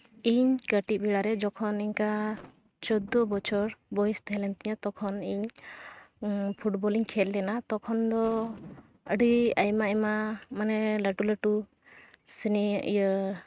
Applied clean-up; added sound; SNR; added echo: neural mask model RNNoise.